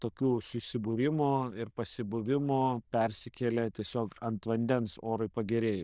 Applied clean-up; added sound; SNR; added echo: neural diffusion model UNIVERSE++.